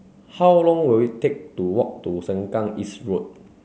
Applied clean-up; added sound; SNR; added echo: none; none; none; none.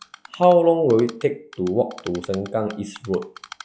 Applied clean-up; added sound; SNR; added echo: classical method log-MMSE.